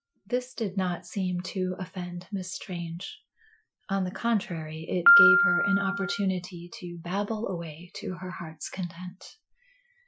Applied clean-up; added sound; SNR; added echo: classical method Wiener filter.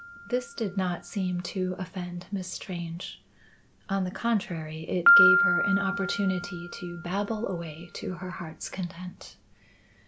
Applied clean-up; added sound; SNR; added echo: none; Piano; -1 dB; none.